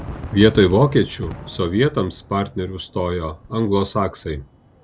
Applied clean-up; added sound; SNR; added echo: none; Fireworks; 16 dB; none.